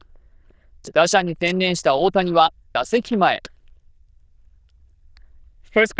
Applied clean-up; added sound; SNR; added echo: neural diffusion model UNIVERSE++.